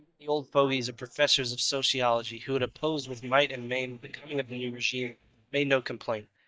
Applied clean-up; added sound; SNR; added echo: neural mask model DeepFilterNet 3.